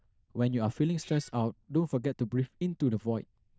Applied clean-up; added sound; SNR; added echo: neural diffusion model UNIVERSE++.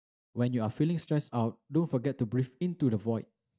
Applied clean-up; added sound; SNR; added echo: neural mask model DeepFilterNet 3.